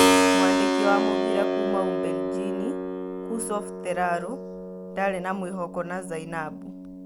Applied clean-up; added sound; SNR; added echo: none; Keyboard (musical); -5 dB; none.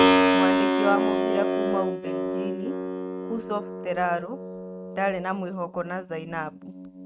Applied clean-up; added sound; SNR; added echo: neural mask model RNNoise.